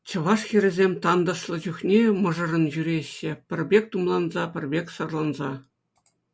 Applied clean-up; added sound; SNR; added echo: none; none; none; none.